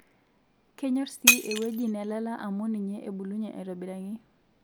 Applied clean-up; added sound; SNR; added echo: none; Shatter; -2 dB; none.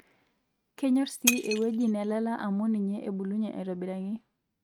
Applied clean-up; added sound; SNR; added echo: neural mask model RNNoise.